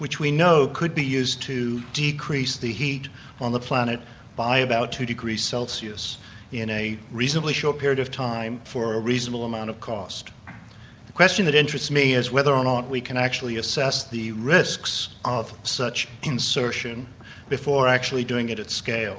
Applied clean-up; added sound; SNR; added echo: none; none; none; none.